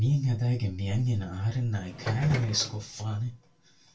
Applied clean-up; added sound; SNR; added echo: none; Subway, metro, underground; 8 dB; reverberation time 0.2 s.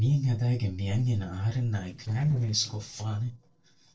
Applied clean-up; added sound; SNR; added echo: neural separator model SepFormer DNS4.